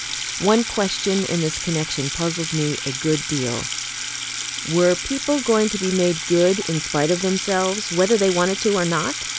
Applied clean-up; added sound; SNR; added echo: none; Sink (filling or washing) / Water tap, faucet; 6 dB; none.